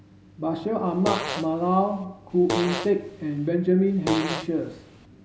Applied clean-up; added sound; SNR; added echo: none; Fart; 7 dB; none.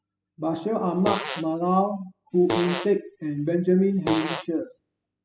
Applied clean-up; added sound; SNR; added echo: classical method spectral subtraction.